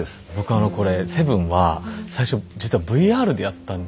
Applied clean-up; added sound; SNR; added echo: none; none; none; none.